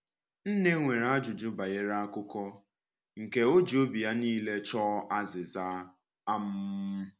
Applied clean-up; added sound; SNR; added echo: none; none; none; none.